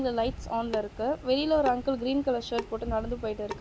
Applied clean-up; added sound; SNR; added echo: none; Drip / Sink (filling or washing) / Water tap, faucet; 13 dB; none.